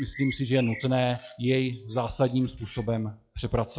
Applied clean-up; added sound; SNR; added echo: classical method log-MMSE.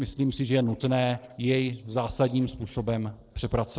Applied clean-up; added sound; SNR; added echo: neural separator model SepFormer DNS4.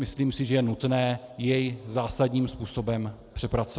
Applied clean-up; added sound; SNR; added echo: none; none; none; none.